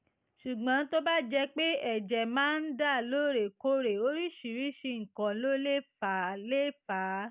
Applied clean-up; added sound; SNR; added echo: none; none; none; none.